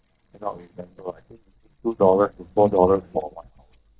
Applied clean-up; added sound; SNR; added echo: neural mask model DeepFilterNet 3.